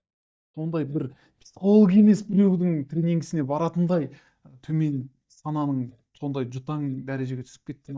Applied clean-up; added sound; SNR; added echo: neural mask model DeepFilterNet 3.